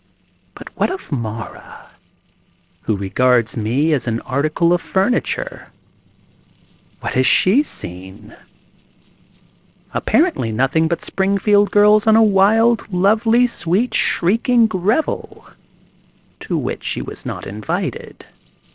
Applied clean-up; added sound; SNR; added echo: neural separator model SepFormer DNS4.